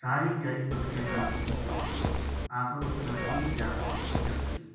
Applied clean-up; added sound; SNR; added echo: none; Zipper (clothing) / Telephone; -3 dB; reverberation time 1.2 s.